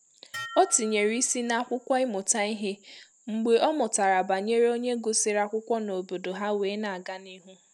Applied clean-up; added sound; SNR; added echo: none; Dishes, pots, and pans; 18 dB; none.